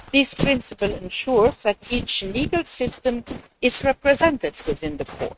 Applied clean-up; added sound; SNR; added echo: neural mask model RNNoise.